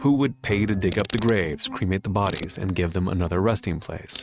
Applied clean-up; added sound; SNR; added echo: neural mask model RNNoise.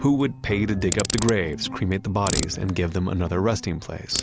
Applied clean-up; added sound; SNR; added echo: none; Ratchet, pawl; 10 dB; none.